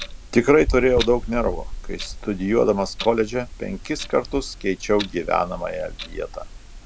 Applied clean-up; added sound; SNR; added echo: none; Clock; 9 dB; none.